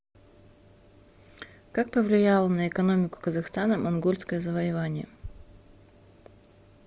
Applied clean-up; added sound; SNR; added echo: none; none; none; none.